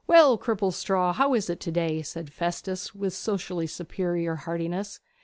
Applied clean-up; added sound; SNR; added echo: none; none; none; none.